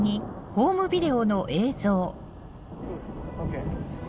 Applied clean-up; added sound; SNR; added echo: none; Thunder; 8 dB; none.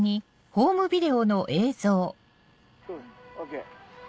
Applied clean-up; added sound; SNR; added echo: none; none; none; none.